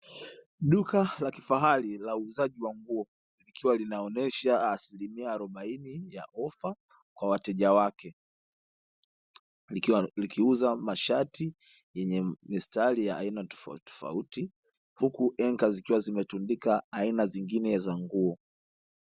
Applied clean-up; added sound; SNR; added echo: none; none; none; none.